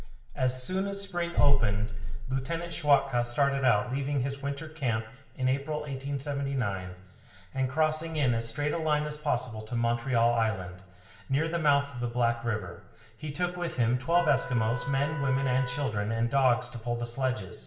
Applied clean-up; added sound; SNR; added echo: none; Trumpet; 13 dB; reverberation time 1.5 s.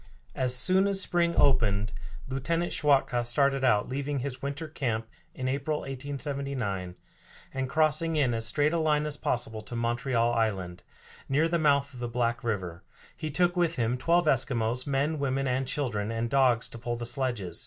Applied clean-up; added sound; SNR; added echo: none; none; none; none.